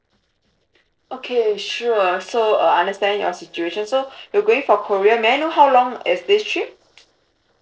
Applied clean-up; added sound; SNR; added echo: neural separator model SepFormer DNS4.